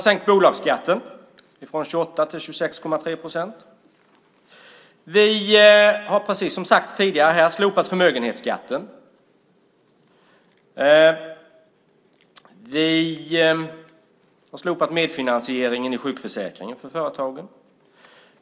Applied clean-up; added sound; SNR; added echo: none; none; none; none.